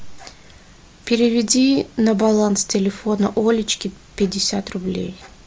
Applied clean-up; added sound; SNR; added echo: none; none; none; none.